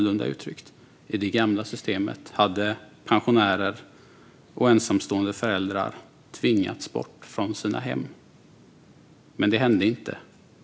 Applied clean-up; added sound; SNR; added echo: none; none; none; none.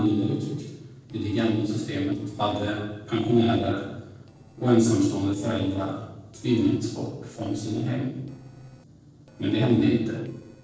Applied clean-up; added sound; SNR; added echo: neural separator model SepFormer DNS4.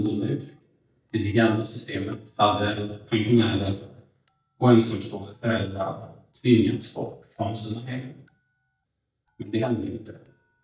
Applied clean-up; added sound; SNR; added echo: neural mask model DeepFilterNet 3.